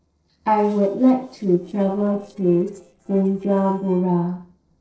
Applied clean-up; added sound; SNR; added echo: neural separator model SepFormer DNS4.